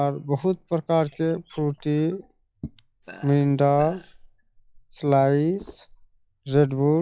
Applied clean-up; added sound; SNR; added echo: classical method log-MMSE.